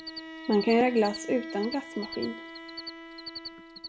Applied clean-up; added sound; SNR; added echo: none; Cricket + Bowed string instrument; 11 dB; none.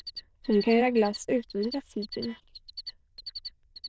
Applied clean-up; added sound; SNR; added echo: neural diffusion model UNIVERSE++.